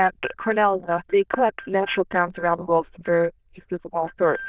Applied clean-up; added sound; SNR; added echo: neural diffusion model UNIVERSE++.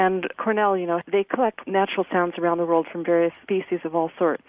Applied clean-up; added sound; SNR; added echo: none; none; none; none.